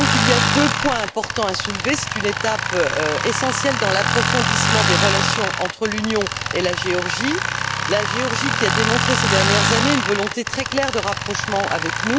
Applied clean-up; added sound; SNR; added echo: none; Tools; -2 dB; none.